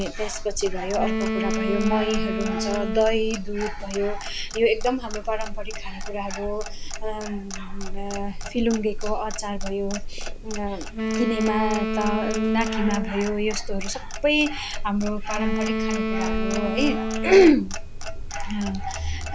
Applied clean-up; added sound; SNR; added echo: none; Clock + Wind instrument, woodwind instrument; 1 dB; none.